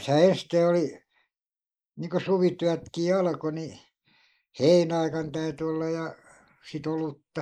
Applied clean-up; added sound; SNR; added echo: neural mask model Resemble Enhance denoiser.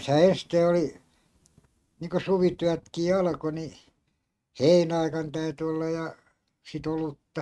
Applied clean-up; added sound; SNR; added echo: neural mask model RNNoise.